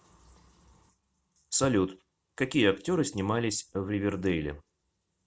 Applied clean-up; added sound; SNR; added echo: none; none; none; none.